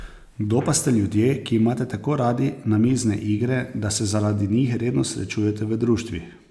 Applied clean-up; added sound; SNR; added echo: none; none; none; none.